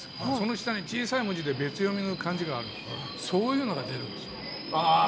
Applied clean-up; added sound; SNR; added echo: none; Subway, metro, underground; 10 dB; none.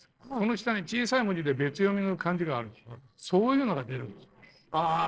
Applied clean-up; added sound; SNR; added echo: neural separator model SepFormer DNS4.